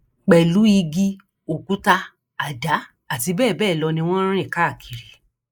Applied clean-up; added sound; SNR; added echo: neural mask model Resemble Enhance denoiser.